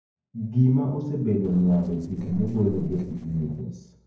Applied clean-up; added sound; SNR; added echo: neural separator model SepFormer DNS4.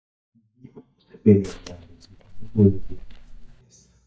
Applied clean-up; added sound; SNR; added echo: neural mask model DeepFilterNet 3.